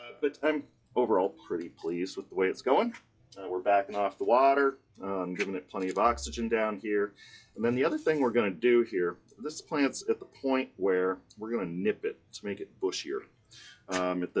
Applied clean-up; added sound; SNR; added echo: classical method log-MMSE.